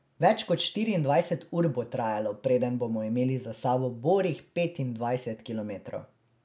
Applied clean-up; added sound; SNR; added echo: none; none; none; none.